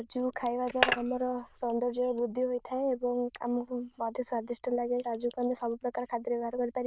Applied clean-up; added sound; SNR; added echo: neural diffusion model UNIVERSE++.